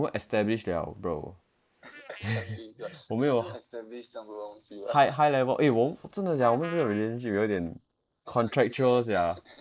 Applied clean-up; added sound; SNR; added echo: neural mask model Resemble Enhance denoiser.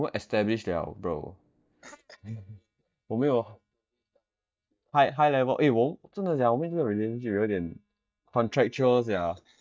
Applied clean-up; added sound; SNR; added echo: neural mask model DeepFilterNet 3.